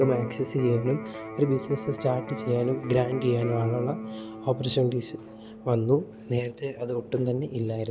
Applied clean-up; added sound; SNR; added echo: none; Electric guitar; 12 dB; none.